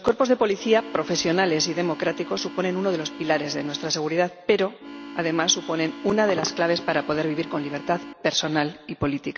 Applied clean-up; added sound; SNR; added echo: none; Organ; 14 dB; none.